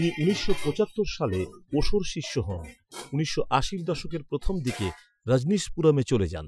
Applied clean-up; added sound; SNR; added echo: classical method Wiener filter.